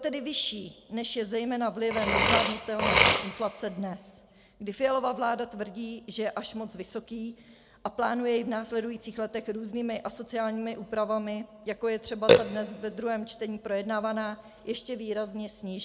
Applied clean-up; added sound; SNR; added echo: none; Burping, eructation; 1 dB; none.